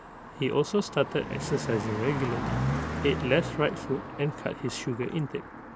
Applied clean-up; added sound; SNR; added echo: none; Car passing by; 5 dB; none.